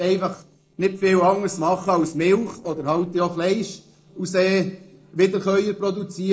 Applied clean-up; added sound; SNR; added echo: neural separator model SepFormer DNS4.